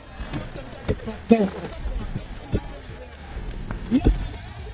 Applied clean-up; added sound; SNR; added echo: neural mask model DeepFilterNet 3.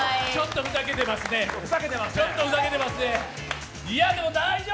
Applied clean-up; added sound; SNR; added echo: none; none; none; none.